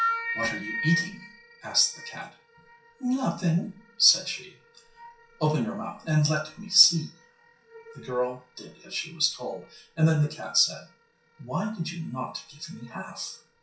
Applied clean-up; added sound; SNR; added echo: classical method WPE with log-MMSE.